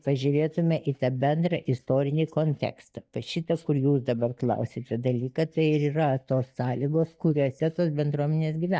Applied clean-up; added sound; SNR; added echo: neural mask model DeepFilterNet 3.